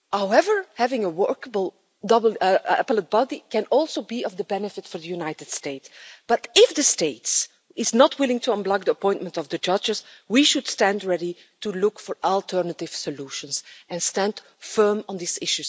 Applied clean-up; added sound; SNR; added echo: none; none; none; none.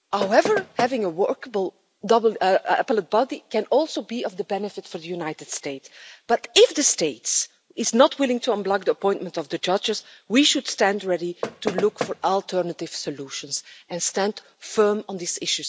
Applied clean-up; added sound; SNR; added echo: none; Knock; 7 dB; none.